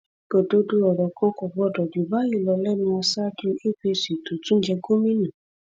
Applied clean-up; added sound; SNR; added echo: none; none; none; none.